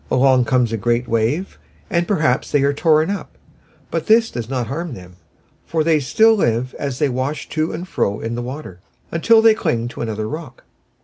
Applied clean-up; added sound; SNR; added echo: none; none; none; none.